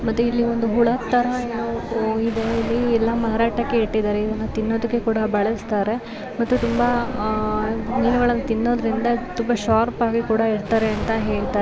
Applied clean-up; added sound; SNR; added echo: none; Explosion; 12 dB; none.